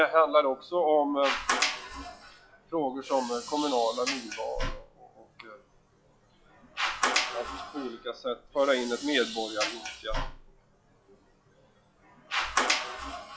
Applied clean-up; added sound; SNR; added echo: classical method log-MMSE.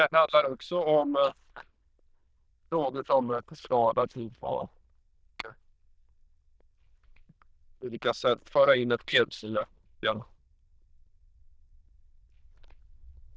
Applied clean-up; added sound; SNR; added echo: neural diffusion model UNIVERSE++.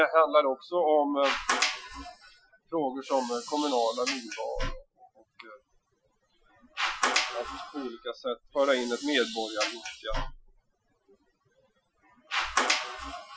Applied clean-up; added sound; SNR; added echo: classical method Wiener filter.